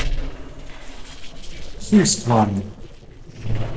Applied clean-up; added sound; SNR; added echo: neural separator model SepFormer DNS4.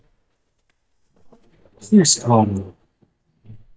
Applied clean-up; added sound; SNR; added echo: neural mask model DeepFilterNet 3.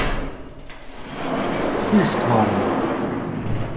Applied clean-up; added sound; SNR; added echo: none; Sliding door; -3 dB; reverberation time 0.3 s.